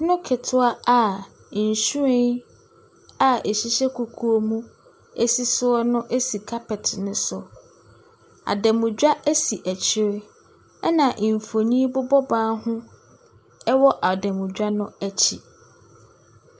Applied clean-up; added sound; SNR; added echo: none; none; none; none.